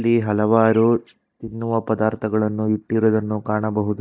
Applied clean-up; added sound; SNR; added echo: neural mask model DeepFilterNet 3.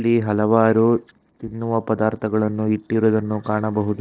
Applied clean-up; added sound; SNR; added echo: neural separator model SepFormer DNS4.